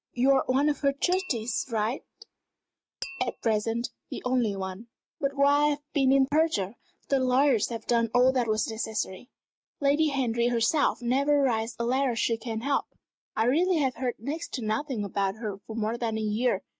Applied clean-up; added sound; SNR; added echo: neural mask model RNNoise.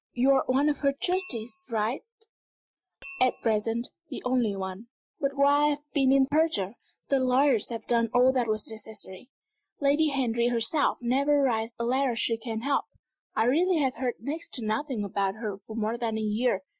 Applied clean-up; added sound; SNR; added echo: classical method Wiener filter.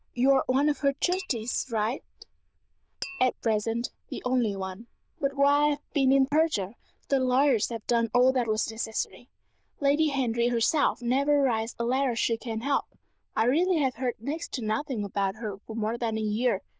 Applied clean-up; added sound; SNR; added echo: neural diffusion model UNIVERSE++.